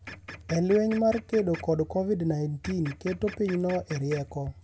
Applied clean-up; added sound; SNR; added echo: none; Printer; 17 dB; none.